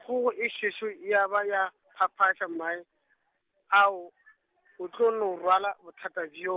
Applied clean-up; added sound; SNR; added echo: none; none; none; none.